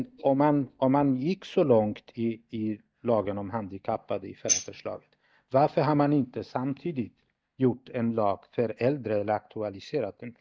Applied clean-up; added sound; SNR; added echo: neural mask model DeepFilterNet 3.